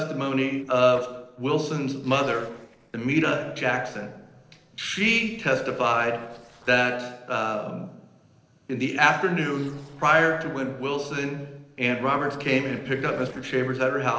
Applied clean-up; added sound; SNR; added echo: neural separator model SepFormer DNS4.